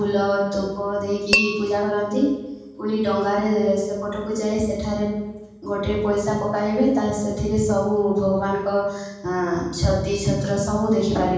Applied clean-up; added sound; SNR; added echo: none; Tap / Glass; 4 dB; reverberation time 1.2 s.